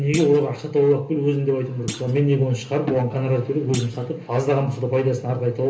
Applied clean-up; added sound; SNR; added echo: none; Thump, thud; 17 dB; reverberation time 0.3 s.